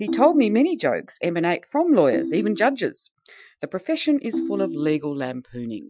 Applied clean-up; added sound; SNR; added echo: classical method Wiener filter.